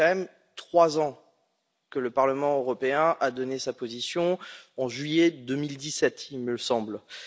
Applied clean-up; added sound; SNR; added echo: none; none; none; none.